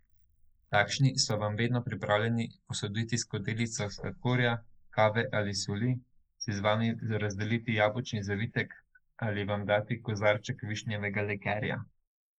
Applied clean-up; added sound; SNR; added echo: neural mask model Resemble Enhance denoiser.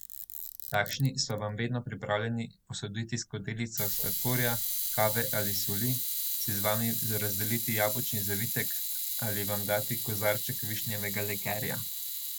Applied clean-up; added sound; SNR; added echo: none; Camera; 1 dB; none.